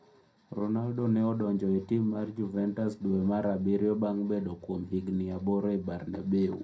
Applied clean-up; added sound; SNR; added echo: none; none; none; reverberation time 0.2 s.